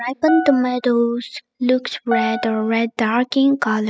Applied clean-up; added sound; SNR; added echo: classical method spectral subtraction.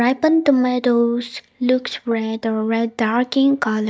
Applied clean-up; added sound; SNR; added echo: neural mask model DeepFilterNet 3.